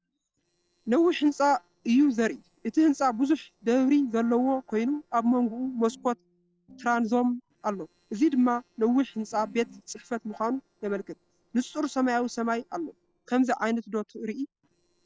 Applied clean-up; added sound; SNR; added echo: neural separator model SepFormer DNS4.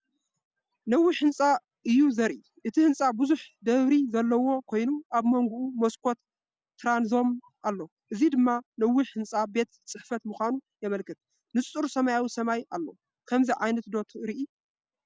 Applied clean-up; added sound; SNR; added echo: none; none; none; none.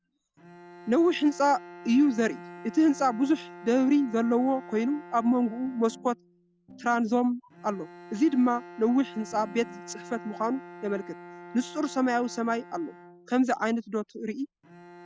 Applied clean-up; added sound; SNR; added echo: none; Piano + Bowed string instrument; 18 dB; none.